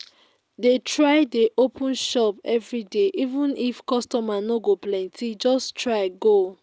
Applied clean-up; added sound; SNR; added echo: none; none; none; none.